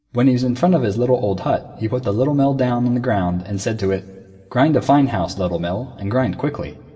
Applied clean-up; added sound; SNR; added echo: none; none; none; reverberation time 1.4 s.